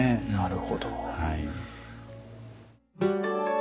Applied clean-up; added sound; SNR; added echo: none; none; none; none.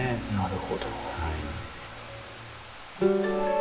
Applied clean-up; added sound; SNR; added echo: none; Bathtub (filling or washing); 11 dB; reverberation time 1.6 s.